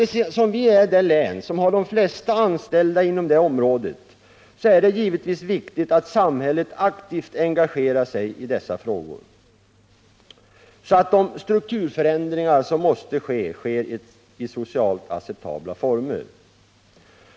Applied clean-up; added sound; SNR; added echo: none; none; none; none.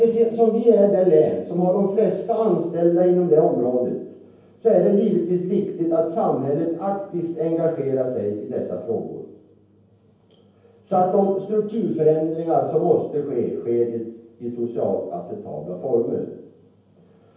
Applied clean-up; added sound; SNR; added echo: none; none; none; reverberation time 0.9 s.